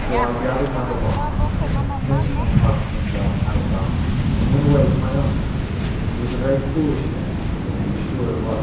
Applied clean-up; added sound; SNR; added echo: none; Waves, surf; -4 dB; reverberation time 1.0 s.